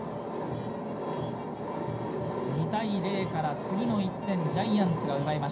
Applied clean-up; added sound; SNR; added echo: none; Telephone; 17 dB; reverberation time 0.3 s.